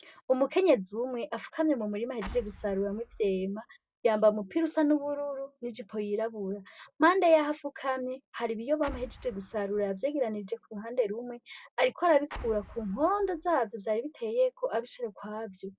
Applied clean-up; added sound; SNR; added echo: classical method log-MMSE.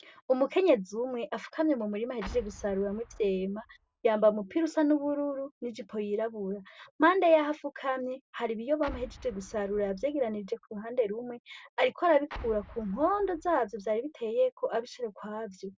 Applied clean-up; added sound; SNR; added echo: none; Explosion; 17 dB; none.